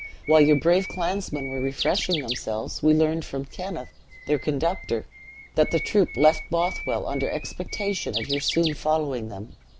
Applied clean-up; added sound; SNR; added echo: none; Bird; 12 dB; none.